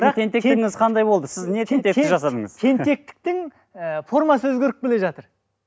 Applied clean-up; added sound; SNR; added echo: none; none; none; none.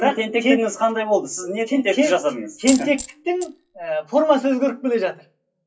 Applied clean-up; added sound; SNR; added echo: classical method WPE with log-MMSE.